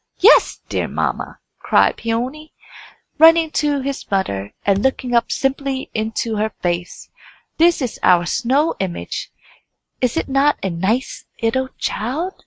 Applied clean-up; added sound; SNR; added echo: neural mask model RNNoise.